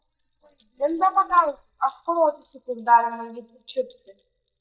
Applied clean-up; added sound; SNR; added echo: neural mask model DeepFilterNet 3.